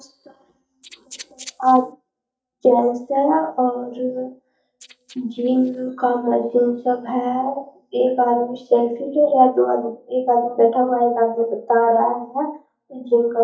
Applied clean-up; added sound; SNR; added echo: neural mask model DeepFilterNet 3.